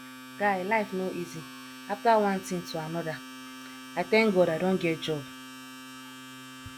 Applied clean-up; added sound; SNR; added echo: none; Domestic sounds, home sounds; 14 dB; none.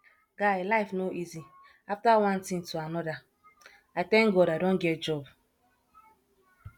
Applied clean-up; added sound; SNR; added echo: none; none; none; none.